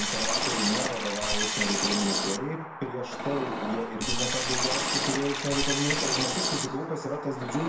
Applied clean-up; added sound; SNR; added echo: none; Liquid; -2 dB; reverberation time 0.7 s.